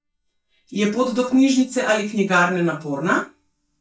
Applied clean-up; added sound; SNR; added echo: neural mask model DeepFilterNet 3.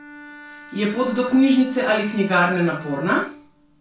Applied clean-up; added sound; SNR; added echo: none; Bowed string instrument; 20 dB; reverberation time 0.3 s.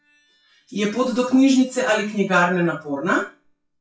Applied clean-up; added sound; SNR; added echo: classical method WPE with log-MMSE.